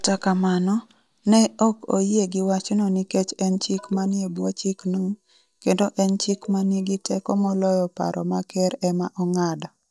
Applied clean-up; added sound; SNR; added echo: neural mask model DeepFilterNet 3.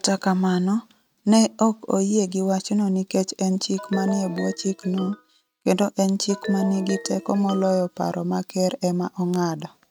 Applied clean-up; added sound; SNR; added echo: neural mask model RNNoise.